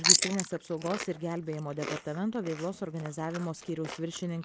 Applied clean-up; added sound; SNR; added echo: neural mask model Resemble Enhance denoiser.